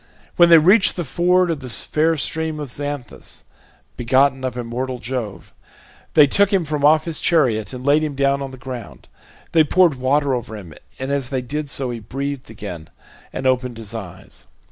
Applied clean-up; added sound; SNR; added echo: none; none; none; none.